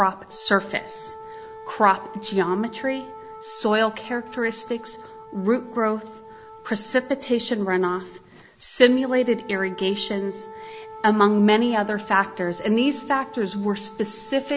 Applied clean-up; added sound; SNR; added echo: none; Wind instrument, woodwind instrument; 17 dB; none.